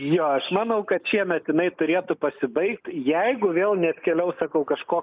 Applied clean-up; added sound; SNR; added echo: neural mask model Resemble Enhance denoiser.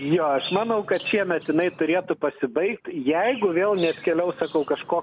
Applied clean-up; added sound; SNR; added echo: none; Chirp, tweet; 19 dB; none.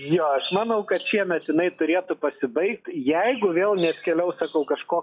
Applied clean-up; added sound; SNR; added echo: classical method log-MMSE.